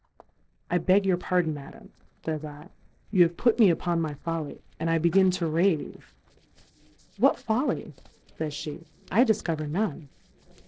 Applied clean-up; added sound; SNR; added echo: neural separator model SepFormer DNS4.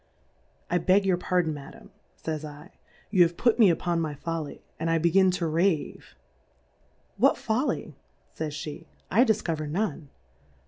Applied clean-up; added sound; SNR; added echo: none; none; none; none.